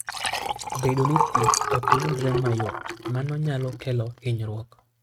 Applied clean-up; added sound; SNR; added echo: neural mask model RNNoise.